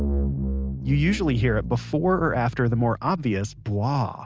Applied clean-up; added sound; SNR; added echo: none; none; none; none.